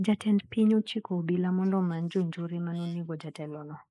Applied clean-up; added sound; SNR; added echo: neural mask model Resemble Enhance denoiser.